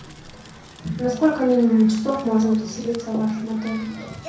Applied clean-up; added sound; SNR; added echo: none; Crackle; 20 dB; reverberation time 0.5 s.